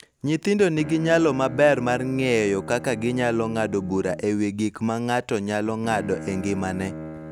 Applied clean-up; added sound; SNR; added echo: none; Bowed string instrument; 14 dB; none.